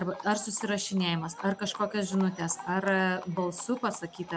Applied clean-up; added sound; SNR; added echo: none; Livestock, farm animals, working animals; 16 dB; none.